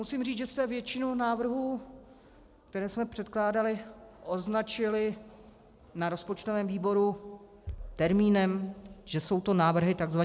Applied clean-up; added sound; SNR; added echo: none; none; none; none.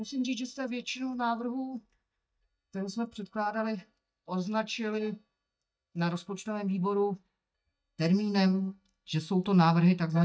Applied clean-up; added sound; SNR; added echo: neural mask model DeepFilterNet 3.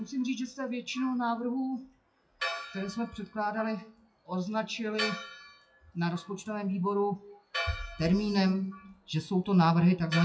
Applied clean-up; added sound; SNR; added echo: classical method WPE with log-MMSE.